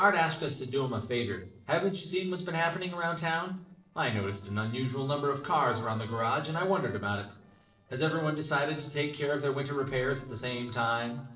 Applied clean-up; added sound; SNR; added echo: neural separator model SepFormer DNS4.